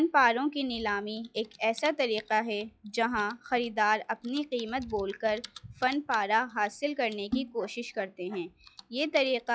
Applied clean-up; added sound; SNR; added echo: classical method log-MMSE.